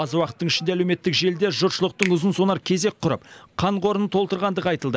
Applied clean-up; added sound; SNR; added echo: none; Finger snapping; 15 dB; none.